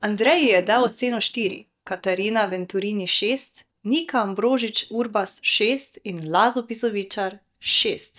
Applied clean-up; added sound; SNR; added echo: neural mask model DeepFilterNet 3.